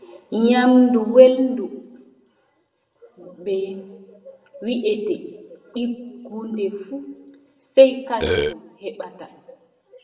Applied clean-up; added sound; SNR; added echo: none; Burping, eructation; -1 dB; reverberation time 0.8 s.